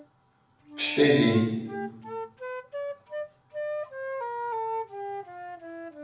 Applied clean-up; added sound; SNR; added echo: none; Wind instrument, woodwind instrument; 6 dB; reverberation time 0.9 s.